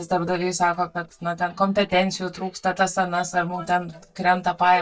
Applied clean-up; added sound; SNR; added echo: neural mask model DeepFilterNet 3.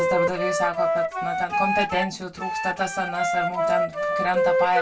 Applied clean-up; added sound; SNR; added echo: none; Wind instrument, woodwind instrument; -3 dB; reverberation time 0.1 s.